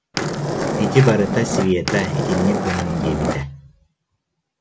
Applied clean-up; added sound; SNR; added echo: none; Skateboard; 1 dB; none.